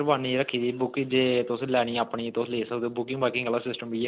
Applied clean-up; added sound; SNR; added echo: none; none; none; none.